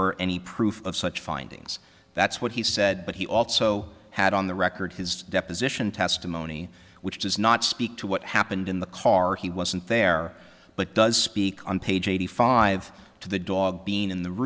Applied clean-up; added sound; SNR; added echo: none; none; none; none.